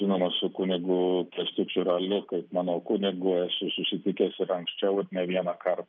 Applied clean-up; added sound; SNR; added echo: none; none; none; none.